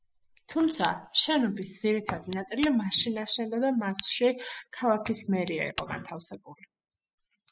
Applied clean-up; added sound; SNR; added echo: classical method spectral subtraction.